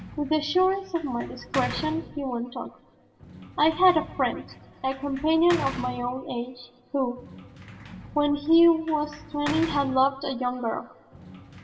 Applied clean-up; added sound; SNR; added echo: none; Sliding door / Slam; 14 dB; reverberation time 2.4 s.